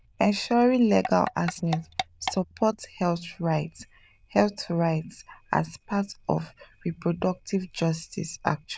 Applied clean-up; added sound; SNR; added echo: neural diffusion model UNIVERSE++.